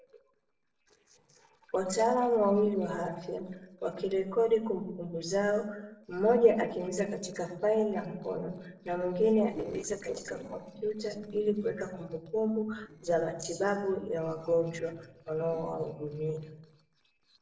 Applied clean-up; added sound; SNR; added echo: neural separator model SepFormer DNS4.